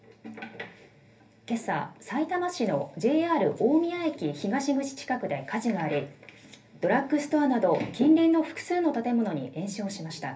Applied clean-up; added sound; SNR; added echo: none; none; none; reverberation time 0.3 s.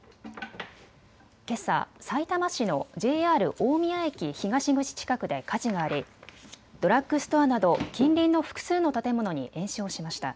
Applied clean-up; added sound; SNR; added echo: none; none; none; none.